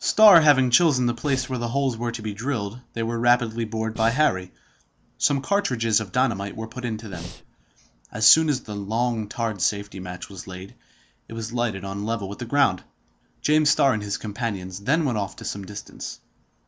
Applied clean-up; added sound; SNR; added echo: none; Breathing; 13 dB; none.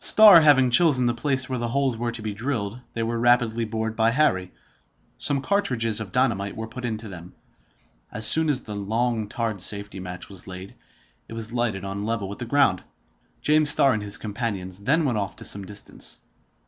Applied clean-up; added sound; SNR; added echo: none; none; none; none.